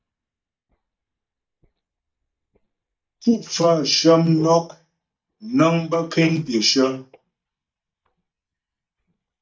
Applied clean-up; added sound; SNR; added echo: neural mask model DeepFilterNet 3.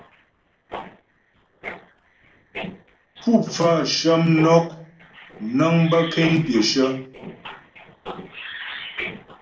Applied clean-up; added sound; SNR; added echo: neural separator model SepFormer DNS4.